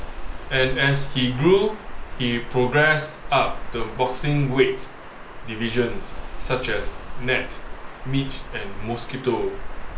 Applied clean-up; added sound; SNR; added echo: none; Water; 5 dB; none.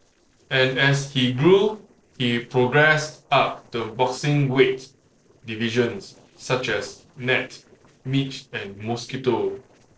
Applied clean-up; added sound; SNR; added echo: neural separator model SepFormer DNS4.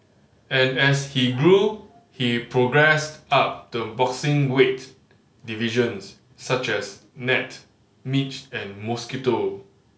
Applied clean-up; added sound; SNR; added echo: none; none; none; none.